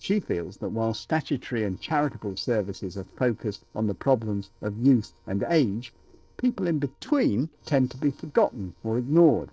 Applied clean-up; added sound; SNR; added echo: neural separator model SepFormer DNS4.